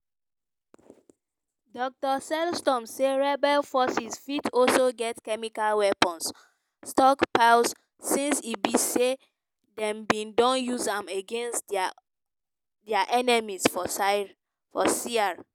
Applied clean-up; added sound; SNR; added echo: none; none; none; none.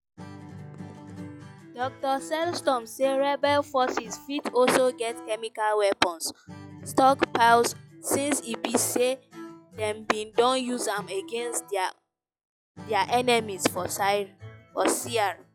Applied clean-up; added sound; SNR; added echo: classical method log-MMSE.